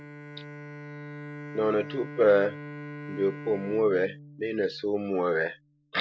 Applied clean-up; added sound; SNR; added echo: none; Bowed string instrument; 13 dB; none.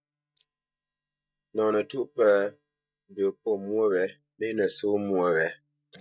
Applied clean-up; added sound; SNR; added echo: neural mask model DeepFilterNet 3.